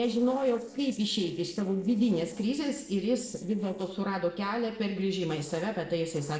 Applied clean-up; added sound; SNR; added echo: neural separator model SepFormer DNS4.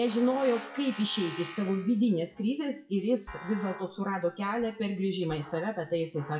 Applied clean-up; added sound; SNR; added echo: classical method WPE with log-MMSE.